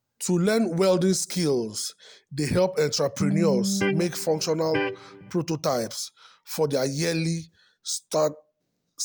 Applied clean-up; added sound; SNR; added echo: none; Electric guitar; 2 dB; none.